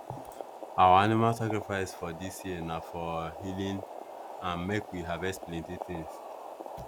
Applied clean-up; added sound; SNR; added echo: none; Boiling; 12 dB; none.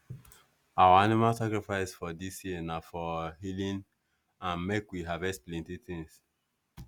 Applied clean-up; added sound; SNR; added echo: none; none; none; none.